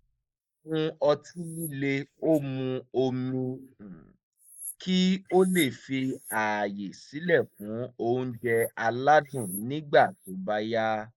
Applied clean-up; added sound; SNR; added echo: neural mask model Resemble Enhance denoiser.